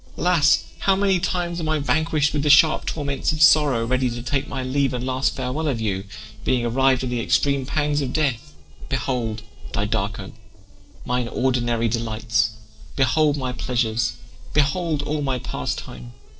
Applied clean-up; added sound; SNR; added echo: neural separator model SepFormer DNS4.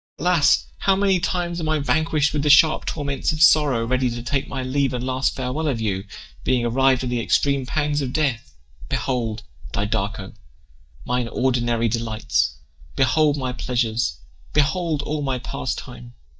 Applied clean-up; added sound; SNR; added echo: neural mask model DeepFilterNet 3.